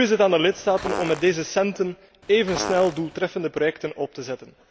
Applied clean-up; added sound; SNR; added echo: none; Fart; 10 dB; none.